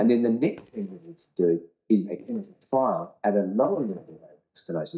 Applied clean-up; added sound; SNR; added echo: neural mask model DeepFilterNet 3.